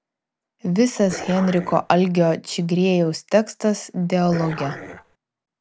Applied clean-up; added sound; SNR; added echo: none; Dog; 13 dB; none.